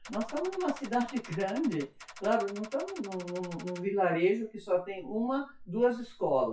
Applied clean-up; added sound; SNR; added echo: classical method WPE with log-MMSE.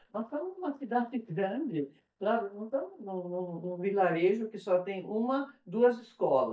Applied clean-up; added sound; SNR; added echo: neural mask model DeepFilterNet 3.